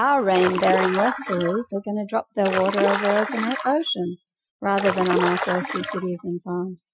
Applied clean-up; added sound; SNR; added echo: classical method Wiener filter.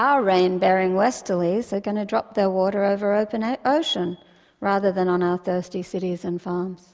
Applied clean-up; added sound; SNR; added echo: none; none; none; none.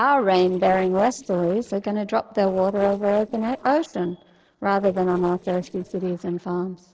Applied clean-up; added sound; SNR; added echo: neural separator model SepFormer DNS4.